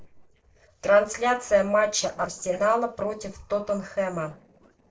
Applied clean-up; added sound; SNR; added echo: neural separator model SepFormer DNS4.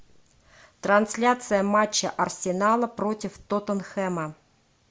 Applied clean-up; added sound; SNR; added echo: none; none; none; none.